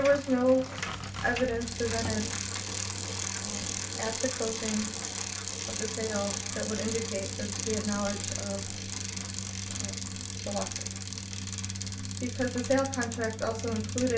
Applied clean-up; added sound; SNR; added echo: none; Bicycle; 5 dB; reverberation time 0.2 s.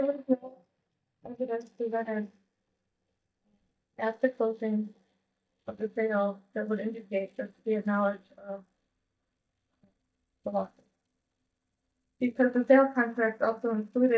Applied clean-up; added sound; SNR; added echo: neural mask model DeepFilterNet 3.